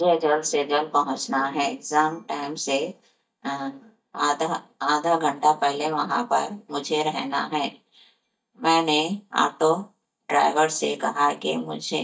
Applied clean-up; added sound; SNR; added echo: neural mask model DeepFilterNet 3.